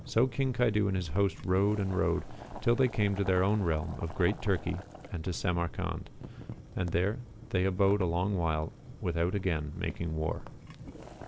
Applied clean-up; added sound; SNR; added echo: none; Boiling; 16 dB; none.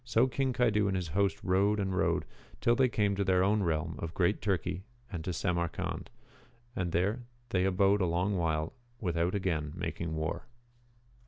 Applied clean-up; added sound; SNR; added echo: none; none; none; none.